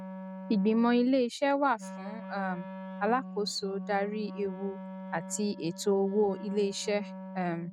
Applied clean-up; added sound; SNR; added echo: neural mask model RNNoise.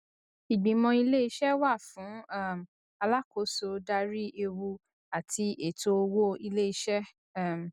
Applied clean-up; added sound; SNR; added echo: none; none; none; none.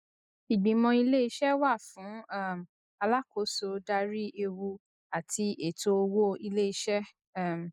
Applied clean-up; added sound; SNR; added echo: neural mask model Resemble Enhance denoiser.